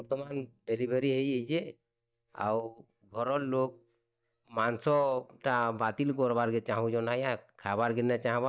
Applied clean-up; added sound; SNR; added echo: neural mask model DeepFilterNet 3.